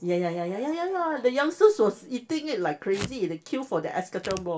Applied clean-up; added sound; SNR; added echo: none; Packing tape, duct tape / Tearing; 19 dB; reverberation time 0.2 s.